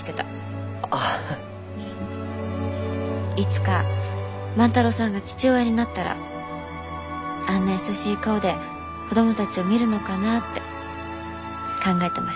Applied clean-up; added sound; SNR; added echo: none; none; none; none.